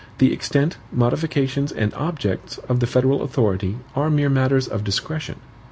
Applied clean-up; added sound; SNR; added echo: none; none; none; none.